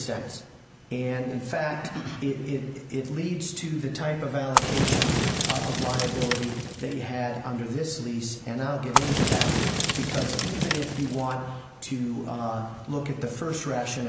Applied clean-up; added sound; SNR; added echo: none; Fire; -4 dB; none.